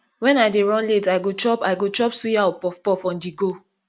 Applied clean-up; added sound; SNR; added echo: none; none; none; none.